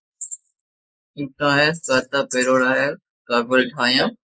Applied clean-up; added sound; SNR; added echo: neural mask model Resemble Enhance denoiser.